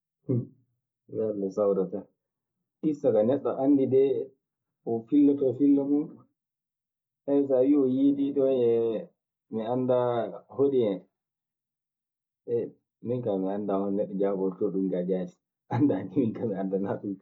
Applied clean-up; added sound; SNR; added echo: none; none; none; none.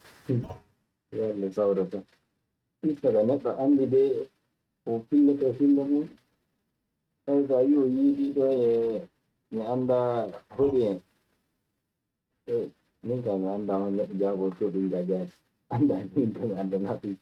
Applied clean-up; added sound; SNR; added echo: neural mask model RNNoise.